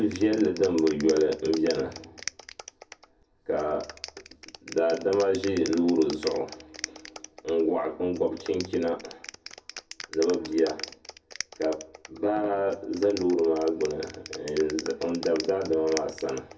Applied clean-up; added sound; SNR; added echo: none; Clapping; 15 dB; reverberation time 0.3 s.